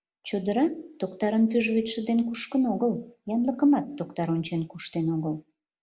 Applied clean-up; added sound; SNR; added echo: none; none; none; none.